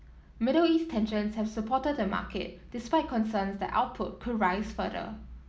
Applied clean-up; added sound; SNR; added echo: none; none; none; none.